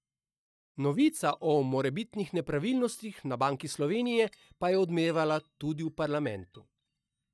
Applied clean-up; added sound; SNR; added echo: neural mask model DeepFilterNet 3.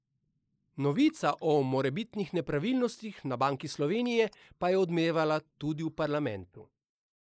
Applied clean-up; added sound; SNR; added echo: neural mask model Resemble Enhance denoiser.